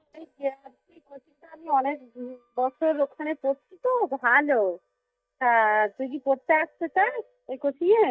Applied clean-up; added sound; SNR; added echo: neural mask model DeepFilterNet 3.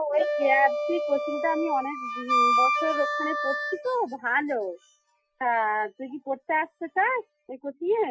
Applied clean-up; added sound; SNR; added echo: classical method Wiener filter.